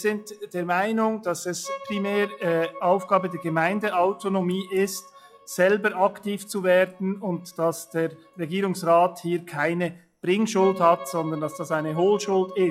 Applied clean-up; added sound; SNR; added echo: classical method log-MMSE.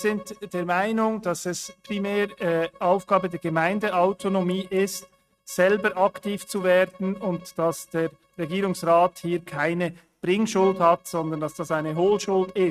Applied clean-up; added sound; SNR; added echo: neural mask model RNNoise.